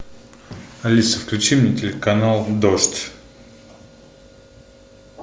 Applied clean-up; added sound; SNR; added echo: none; none; none; none.